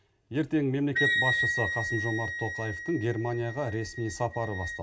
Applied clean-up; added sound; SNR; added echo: none; Wind instrument, woodwind instrument; 2 dB; reverberation time 0.2 s.